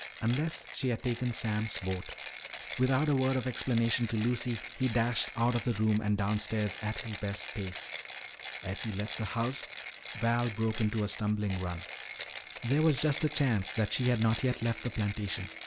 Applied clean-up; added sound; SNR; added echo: none; Mechanisms; 10 dB; none.